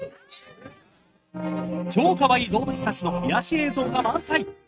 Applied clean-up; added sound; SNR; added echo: neural mask model RNNoise.